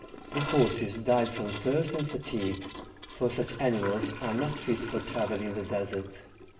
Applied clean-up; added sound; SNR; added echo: none; Toilet flush / Gurgling; 10 dB; reverberation time 0.7 s.